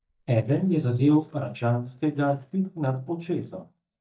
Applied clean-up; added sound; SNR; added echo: neural mask model DeepFilterNet 3.